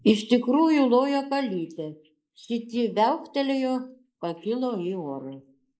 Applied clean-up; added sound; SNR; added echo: neural mask model Resemble Enhance denoiser.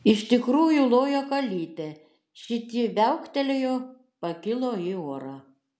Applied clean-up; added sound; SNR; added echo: none; none; none; none.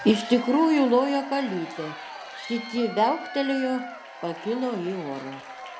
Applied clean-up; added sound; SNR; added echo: none; Applause / Crowd / Cheering; 13 dB; none.